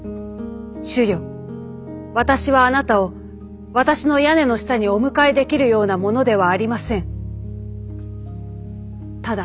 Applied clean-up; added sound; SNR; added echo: none; none; none; none.